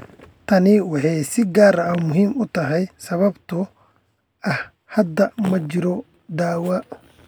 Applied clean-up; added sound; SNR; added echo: none; none; none; none.